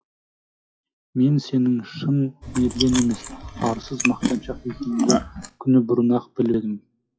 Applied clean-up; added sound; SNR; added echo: classical method WPE with log-MMSE.